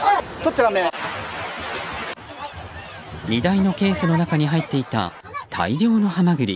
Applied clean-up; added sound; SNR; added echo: none; none; none; none.